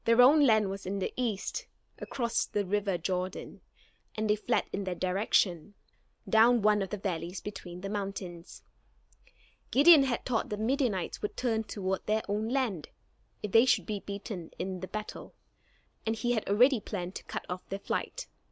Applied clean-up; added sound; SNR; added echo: none; none; none; none.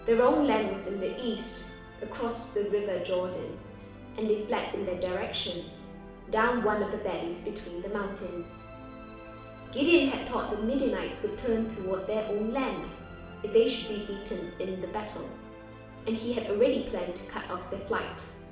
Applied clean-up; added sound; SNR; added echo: none; Musical instrument; 14 dB; reverberation time 0.8 s.